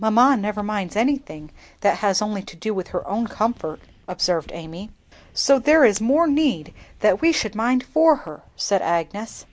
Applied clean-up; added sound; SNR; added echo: none; none; none; none.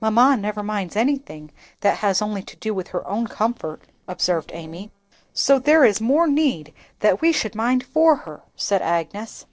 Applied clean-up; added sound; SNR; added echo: neural separator model SepFormer DNS4.